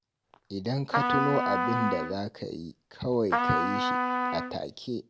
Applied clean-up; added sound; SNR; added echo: none; Trumpet; -2 dB; none.